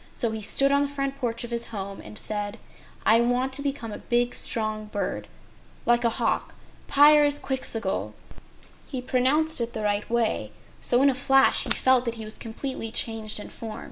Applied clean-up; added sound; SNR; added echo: none; none; none; none.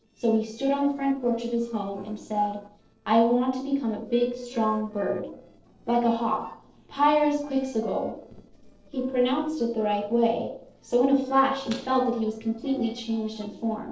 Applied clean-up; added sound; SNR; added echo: neural separator model SepFormer DNS4.